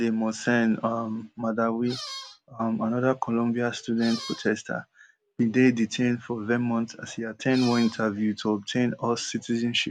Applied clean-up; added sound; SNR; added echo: none; Squeak; 13 dB; none.